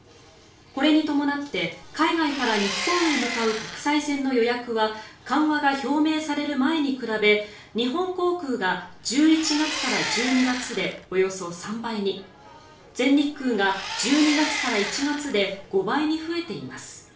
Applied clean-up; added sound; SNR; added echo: none; Engine; 6 dB; reverberation time 0.4 s.